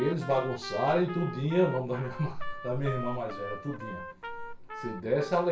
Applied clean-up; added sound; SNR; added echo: none; Trumpet; 12 dB; reverberation time 0.3 s.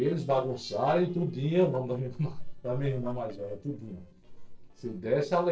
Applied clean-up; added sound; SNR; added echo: neural separator model SepFormer DNS4.